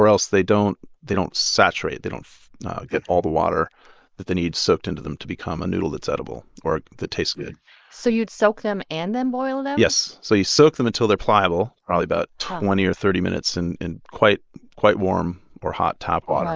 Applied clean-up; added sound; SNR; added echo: neural mask model Resemble Enhance denoiser.